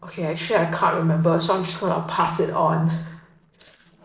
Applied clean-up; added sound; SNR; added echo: neural separator model SepFormer DNS4.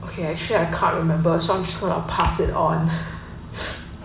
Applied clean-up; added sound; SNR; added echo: none; Car; 19 dB; none.